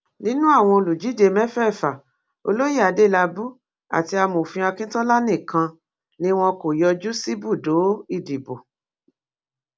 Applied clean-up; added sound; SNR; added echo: none; none; none; none.